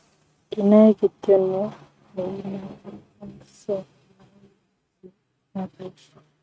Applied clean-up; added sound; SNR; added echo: neural mask model RNNoise.